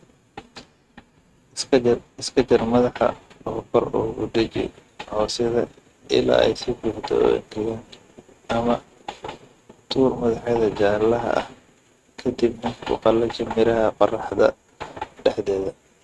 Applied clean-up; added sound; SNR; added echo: neural mask model RNNoise.